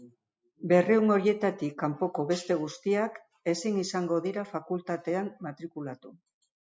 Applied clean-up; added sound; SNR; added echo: none; none; none; none.